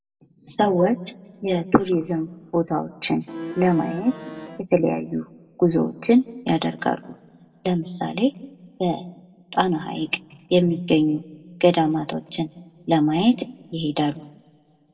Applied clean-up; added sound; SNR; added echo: none; Accordion; 11 dB; reverberation time 0.8 s.